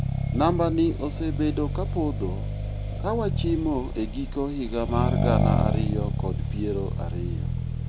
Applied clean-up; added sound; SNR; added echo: none; Accelerating, revving, vroom; -2 dB; none.